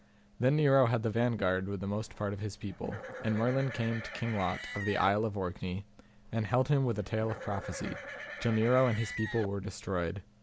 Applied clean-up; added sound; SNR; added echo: none; Livestock, farm animals, working animals; 12 dB; none.